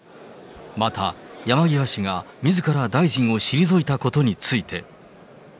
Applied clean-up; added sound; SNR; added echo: none; none; none; none.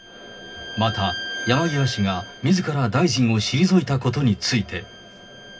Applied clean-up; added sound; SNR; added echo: none; Bowed string instrument; 14 dB; reverberation time 0.4 s.